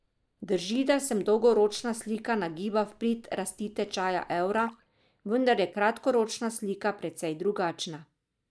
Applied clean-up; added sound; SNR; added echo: neural mask model DeepFilterNet 3.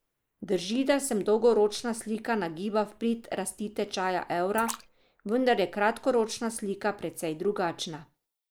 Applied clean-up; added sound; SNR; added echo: neural mask model Resemble Enhance denoiser.